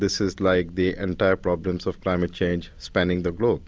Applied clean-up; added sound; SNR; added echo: none; none; none; none.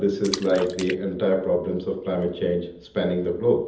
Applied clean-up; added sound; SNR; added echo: none; Splash, splatter; 14 dB; reverberation time 0.7 s.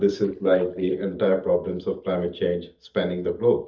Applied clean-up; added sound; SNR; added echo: neural mask model DeepFilterNet 3.